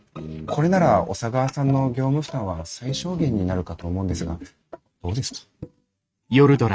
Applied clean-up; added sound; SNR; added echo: neural mask model RNNoise.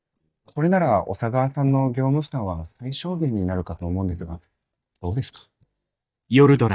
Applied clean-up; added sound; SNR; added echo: neural mask model DeepFilterNet 3.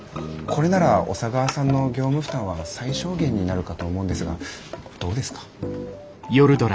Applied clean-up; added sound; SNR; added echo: none; none; none; none.